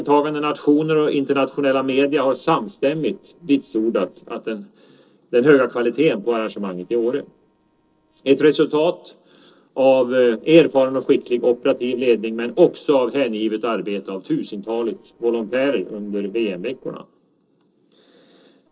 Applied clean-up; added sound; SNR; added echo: neural separator model SepFormer DNS4.